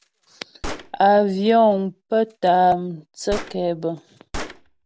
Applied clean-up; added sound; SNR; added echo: none; Gunshot, gunfire; 15 dB; none.